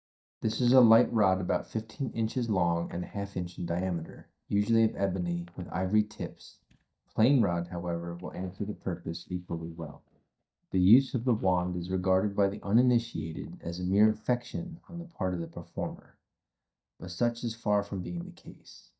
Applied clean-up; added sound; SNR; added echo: neural mask model DeepFilterNet 3.